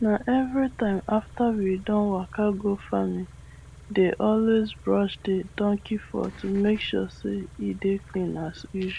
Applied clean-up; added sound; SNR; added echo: none; Engine / Car + Idling / Car; 19 dB; none.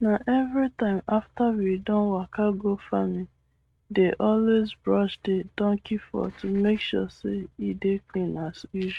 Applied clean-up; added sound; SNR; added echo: neural mask model RNNoise.